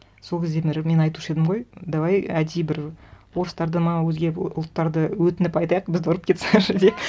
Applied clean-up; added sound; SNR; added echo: none; none; none; none.